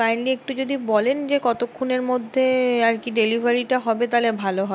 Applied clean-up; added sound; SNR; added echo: none; none; none; none.